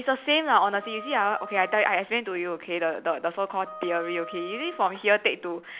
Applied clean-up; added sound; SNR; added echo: none; Wind instrument, woodwind instrument; 16 dB; none.